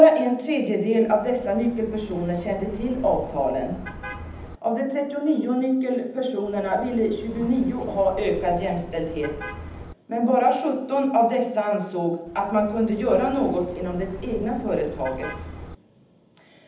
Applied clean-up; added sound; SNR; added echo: none; Car passing by; 14 dB; reverberation time 0.8 s.